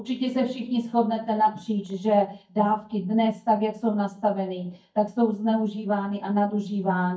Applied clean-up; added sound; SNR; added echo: neural mask model DeepFilterNet 3.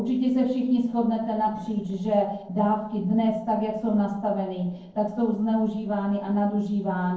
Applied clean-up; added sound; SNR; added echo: neural separator model SepFormer DNS4.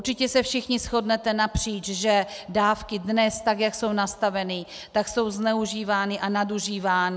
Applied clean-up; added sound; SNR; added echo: none; none; none; none.